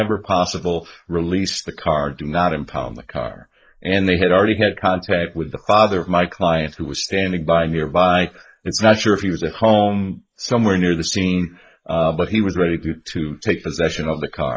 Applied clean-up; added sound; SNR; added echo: neural mask model Resemble Enhance denoiser.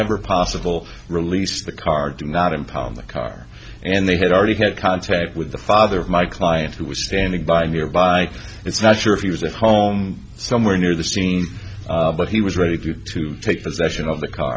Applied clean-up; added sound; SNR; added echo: none; none; none; none.